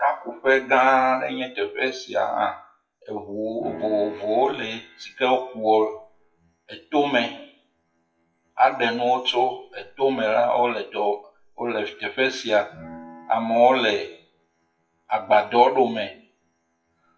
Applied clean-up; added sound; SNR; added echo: classical method WPE with log-MMSE.